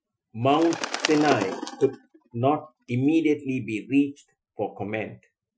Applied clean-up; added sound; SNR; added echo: classical method Wiener filter.